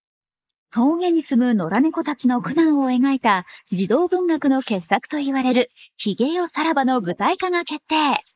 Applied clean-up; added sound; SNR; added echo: neural mask model Resemble Enhance denoiser.